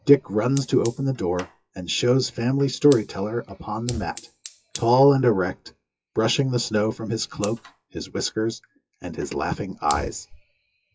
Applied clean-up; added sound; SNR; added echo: classical method WPE with log-MMSE.